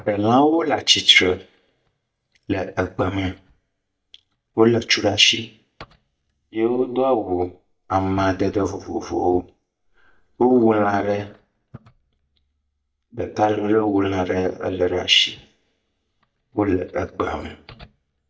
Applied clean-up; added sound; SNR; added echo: neural mask model DeepFilterNet 3.